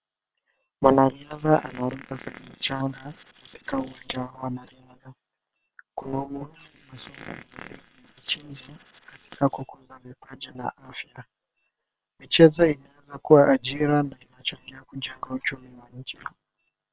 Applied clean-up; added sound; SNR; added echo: neural separator model SepFormer WHAM!.